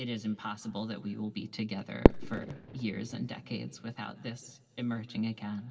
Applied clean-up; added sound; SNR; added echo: none; Fireworks; -3 dB; reverberation time 1.7 s.